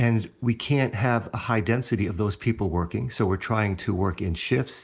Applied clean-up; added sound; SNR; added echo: none; none; none; none.